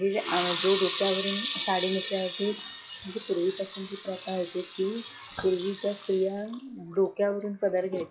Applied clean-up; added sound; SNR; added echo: classical method log-MMSE.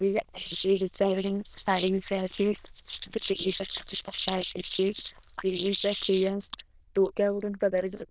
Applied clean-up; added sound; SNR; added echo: neural diffusion model UNIVERSE++.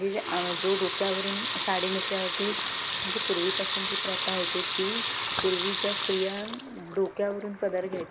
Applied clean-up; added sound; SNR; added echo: none; Sink (filling or washing) / Water tap, faucet / Liquid; 1 dB; none.